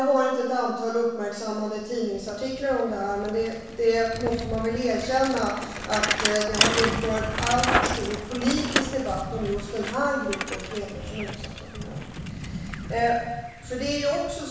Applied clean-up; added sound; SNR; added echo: none; Bicycle; 4 dB; reverberation time 1.1 s.